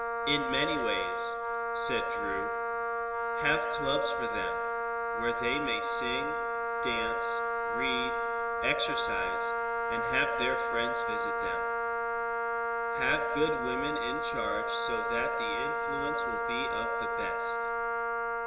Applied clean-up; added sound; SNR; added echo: none; Wind instrument, woodwind instrument; -4 dB; reverberation time 1.4 s.